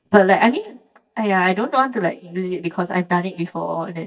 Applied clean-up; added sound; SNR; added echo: neural mask model DeepFilterNet 3.